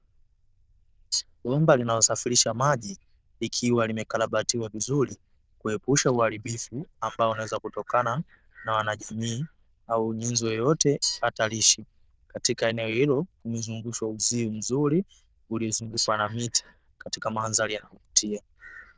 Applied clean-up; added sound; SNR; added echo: neural diffusion model UNIVERSE++.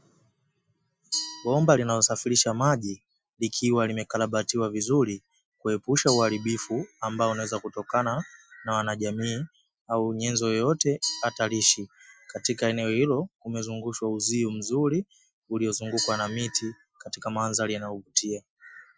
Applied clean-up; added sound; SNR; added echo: classical method Wiener filter.